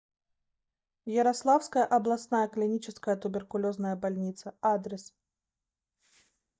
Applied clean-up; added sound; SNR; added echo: neural mask model DeepFilterNet 3.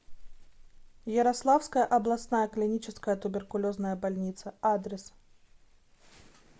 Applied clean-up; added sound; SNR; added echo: none; none; none; none.